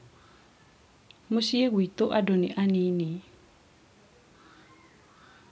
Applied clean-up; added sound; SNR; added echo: none; none; none; none.